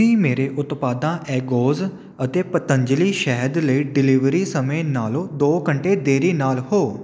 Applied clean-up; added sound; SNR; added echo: none; none; none; none.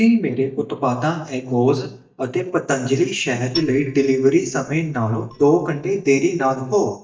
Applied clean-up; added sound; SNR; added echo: neural mask model DeepFilterNet 3.